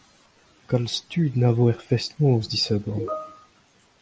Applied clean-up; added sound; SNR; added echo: none; none; none; none.